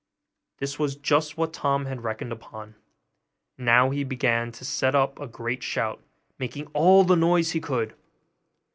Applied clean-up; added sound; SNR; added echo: none; none; none; none.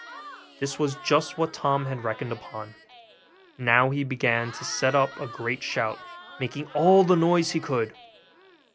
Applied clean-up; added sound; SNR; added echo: none; Crowd / Cheering; 19 dB; none.